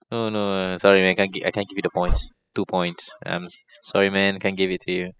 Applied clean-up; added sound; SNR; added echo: classical method spectral subtraction.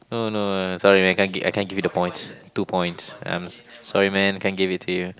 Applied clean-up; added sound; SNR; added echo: none; none; none; none.